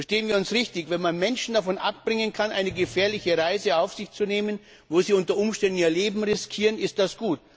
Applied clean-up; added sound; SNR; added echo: none; Drum; 20 dB; none.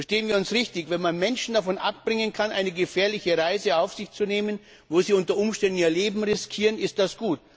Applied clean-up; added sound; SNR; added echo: none; none; none; none.